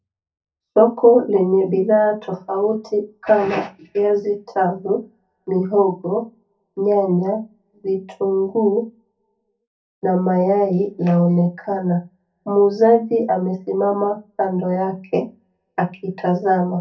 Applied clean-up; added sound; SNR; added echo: none; none; none; reverberation time 0.3 s.